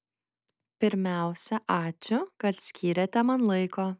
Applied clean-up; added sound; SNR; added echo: none; none; none; none.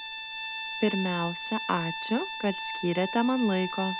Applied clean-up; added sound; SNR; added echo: none; Bowed string instrument; 6 dB; none.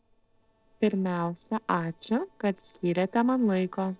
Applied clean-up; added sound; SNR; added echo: neural separator model SepFormer DNS4.